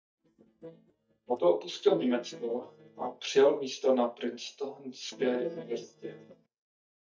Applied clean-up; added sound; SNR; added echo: neural mask model DeepFilterNet 3.